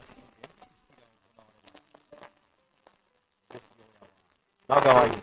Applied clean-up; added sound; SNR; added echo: neural mask model RNNoise.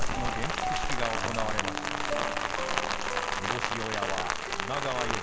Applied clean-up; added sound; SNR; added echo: none; Rain; -5 dB; none.